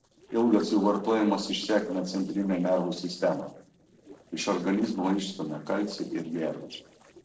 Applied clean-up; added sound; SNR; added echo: neural separator model SepFormer DNS4.